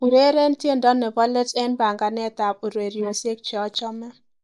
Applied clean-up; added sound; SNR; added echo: neural mask model Resemble Enhance denoiser.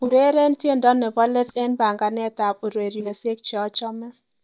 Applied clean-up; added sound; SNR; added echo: neural mask model DeepFilterNet 3.